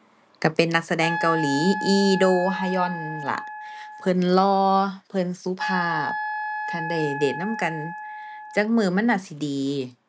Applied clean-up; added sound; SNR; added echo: none; Wind instrument, woodwind instrument; 7 dB; none.